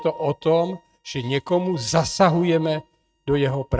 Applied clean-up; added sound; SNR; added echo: neural mask model RNNoise.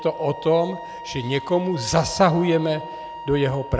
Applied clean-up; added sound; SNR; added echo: none; Wind instrument, woodwind instrument; 14 dB; none.